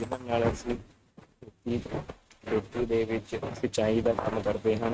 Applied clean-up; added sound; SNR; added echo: neural mask model RNNoise.